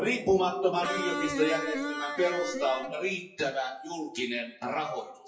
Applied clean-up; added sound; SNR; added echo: classical method WPE with log-MMSE.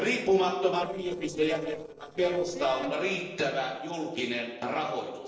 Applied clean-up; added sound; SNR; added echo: neural separator model SepFormer DNS4.